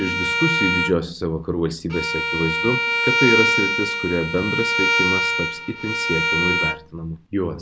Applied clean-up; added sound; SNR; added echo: none; Bowed string instrument; -2 dB; none.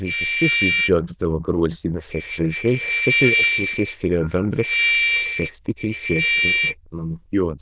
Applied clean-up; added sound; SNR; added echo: neural diffusion model UNIVERSE++.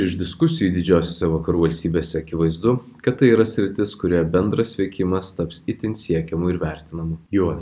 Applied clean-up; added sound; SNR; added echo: none; none; none; none.